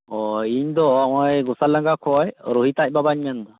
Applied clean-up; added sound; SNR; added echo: none; none; none; none.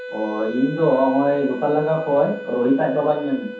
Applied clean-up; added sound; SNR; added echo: none; Wind instrument, woodwind instrument; 13 dB; reverberation time 0.7 s.